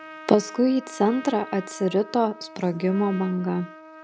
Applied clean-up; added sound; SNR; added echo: none; Trumpet; 17 dB; none.